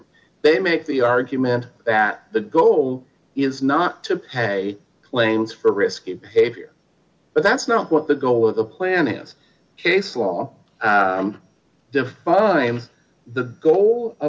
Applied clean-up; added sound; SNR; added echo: none; none; none; none.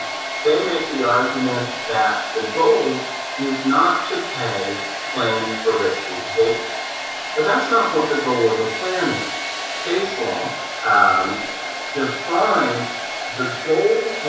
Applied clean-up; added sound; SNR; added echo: none; Domestic sounds, home sounds; 6 dB; reverberation time 0.7 s.